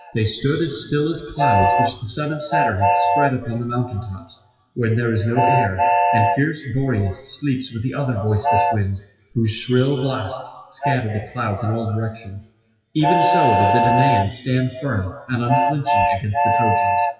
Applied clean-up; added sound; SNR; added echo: classical method WPE with log-MMSE.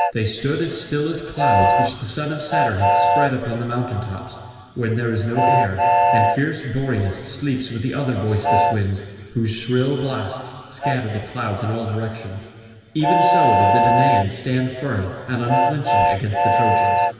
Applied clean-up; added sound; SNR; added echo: none; Train; -2 dB; reverberation time 2.5 s.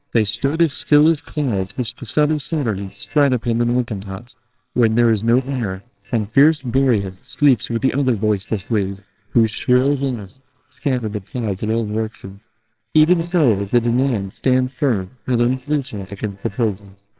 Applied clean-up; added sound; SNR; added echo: neural separator model SepFormer WHAMR!.